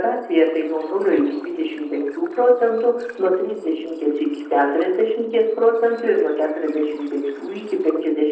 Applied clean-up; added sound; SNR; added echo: neural separator model SepFormer DNS4.